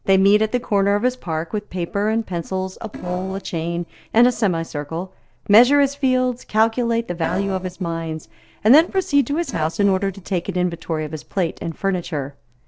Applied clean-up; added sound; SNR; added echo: neural separator model SepFormer DNS4.